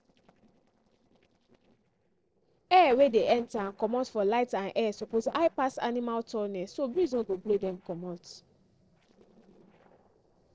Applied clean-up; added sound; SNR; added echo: neural separator model SepFormer DNS4.